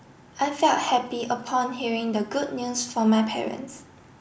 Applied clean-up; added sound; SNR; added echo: none; none; none; none.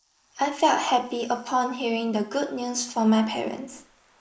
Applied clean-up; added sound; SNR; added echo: neural mask model Resemble Enhance denoiser.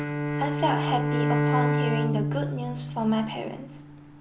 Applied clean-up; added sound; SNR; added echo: none; Bowed string instrument; -3 dB; none.